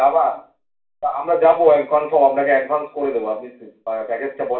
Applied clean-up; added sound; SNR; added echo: none; none; none; reverberation time 0.4 s.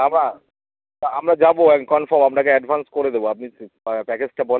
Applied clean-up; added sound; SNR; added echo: none; none; none; none.